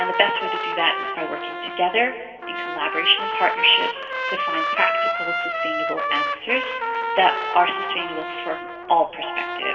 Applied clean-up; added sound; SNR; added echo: none; Trumpet; 2 dB; reverberation time 2.0 s.